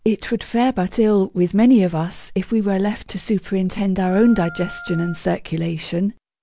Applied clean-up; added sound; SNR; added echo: none; Wind instrument, woodwind instrument; 19 dB; none.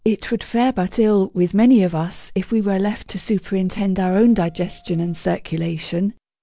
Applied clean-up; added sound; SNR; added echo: neural separator model SepFormer DNS4.